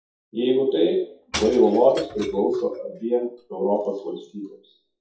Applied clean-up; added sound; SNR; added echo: classical method WPE with log-MMSE.